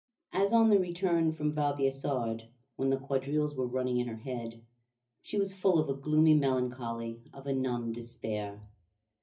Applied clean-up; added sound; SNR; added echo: none; none; none; reverberation time 0.4 s.